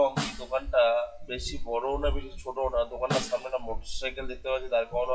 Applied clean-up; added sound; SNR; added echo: classical method WPE with log-MMSE.